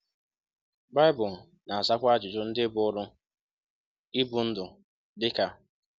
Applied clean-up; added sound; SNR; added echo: none; none; none; none.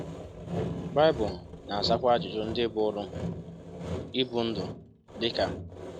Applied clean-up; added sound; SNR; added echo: none; Sawing; 7 dB; none.